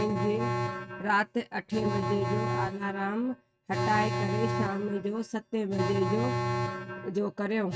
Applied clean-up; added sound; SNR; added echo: neural mask model RNNoise.